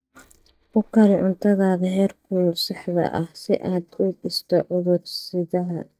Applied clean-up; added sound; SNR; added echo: neural mask model DeepFilterNet 3.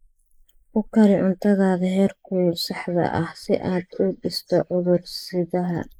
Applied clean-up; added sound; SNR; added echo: neural mask model Resemble Enhance denoiser.